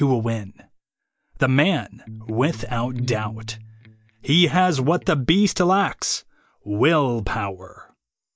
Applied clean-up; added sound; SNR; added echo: neural mask model DeepFilterNet 3.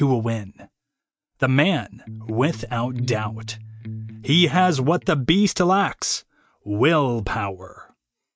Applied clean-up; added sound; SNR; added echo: neural mask model RNNoise.